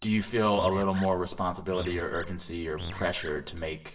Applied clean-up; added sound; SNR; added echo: none; Animal; 12 dB; reverberation time 0.7 s.